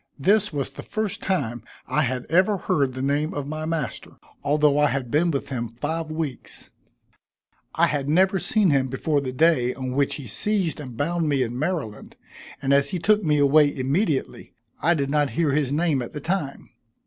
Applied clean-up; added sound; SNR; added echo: none; none; none; none.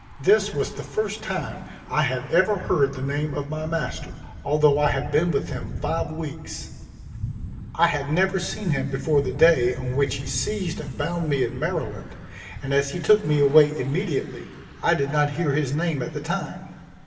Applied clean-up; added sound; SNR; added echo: none; Thunder / Bicycle; 12 dB; reverberation time 1.9 s.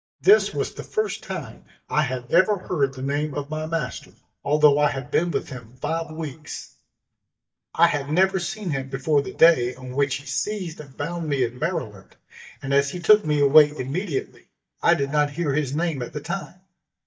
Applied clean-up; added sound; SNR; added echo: neural mask model DeepFilterNet 3.